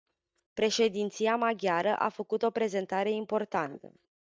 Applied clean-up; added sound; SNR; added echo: neural mask model DeepFilterNet 3.